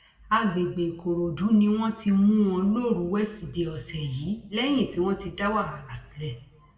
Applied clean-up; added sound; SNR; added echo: none; none; none; reverberation time 0.6 s.